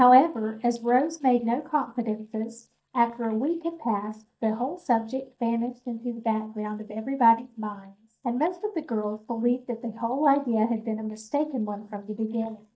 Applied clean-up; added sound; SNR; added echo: neural mask model DeepFilterNet 3.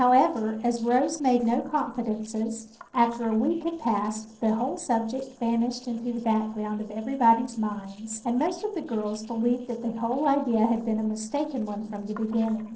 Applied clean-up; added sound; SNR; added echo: neural separator model SepFormer DNS4.